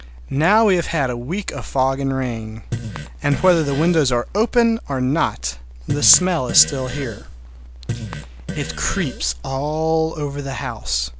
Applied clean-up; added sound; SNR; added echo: none; Fart; 10 dB; none.